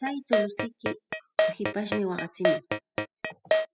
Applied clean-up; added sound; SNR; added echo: classical method spectral subtraction.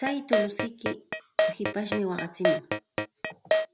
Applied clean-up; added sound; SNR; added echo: none; Keyboard (musical); -4 dB; none.